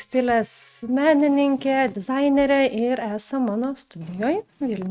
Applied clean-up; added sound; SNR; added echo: neural mask model RNNoise.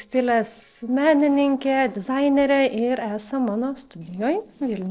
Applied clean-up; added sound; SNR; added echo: neural separator model SepFormer DNS4.